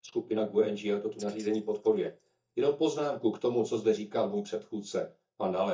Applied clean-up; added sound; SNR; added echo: neural mask model DeepFilterNet 3.